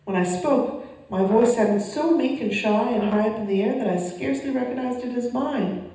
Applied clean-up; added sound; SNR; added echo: none; Brass instrument; 17 dB; reverberation time 0.9 s.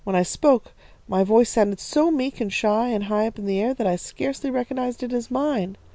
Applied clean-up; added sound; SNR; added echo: none; none; none; none.